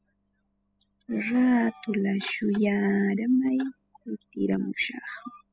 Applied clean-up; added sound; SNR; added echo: classical method spectral subtraction.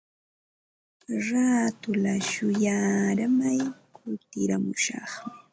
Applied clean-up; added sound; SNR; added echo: none; none; none; none.